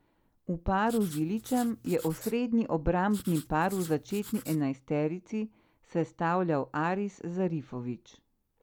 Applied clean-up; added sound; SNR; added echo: none; Writing; 17 dB; none.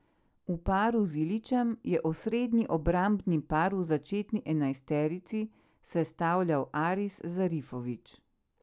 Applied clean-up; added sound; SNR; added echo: none; none; none; none.